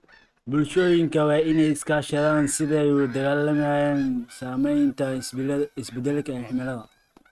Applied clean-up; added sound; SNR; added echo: neural mask model RNNoise.